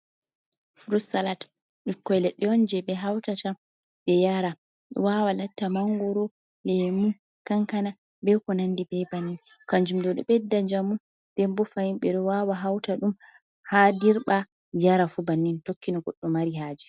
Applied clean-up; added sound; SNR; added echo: none; none; none; none.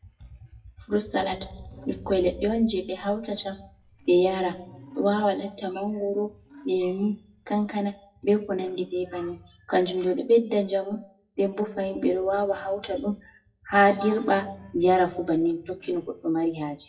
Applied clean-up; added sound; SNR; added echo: classical method WPE with log-MMSE.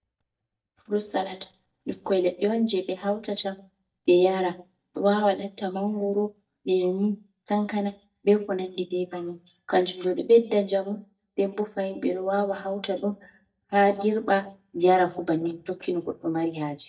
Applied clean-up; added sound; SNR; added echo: neural mask model DeepFilterNet 3.